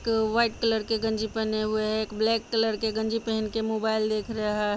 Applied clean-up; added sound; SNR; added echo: none; none; none; none.